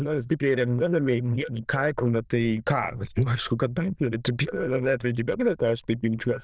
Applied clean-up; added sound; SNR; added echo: neural diffusion model UNIVERSE++.